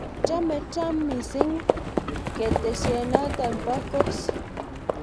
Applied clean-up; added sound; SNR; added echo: none; Livestock, farm animals, working animals; -1 dB; none.